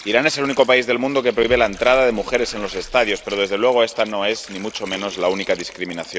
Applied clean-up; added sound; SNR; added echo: none; Water + Splash, splatter; 18 dB; none.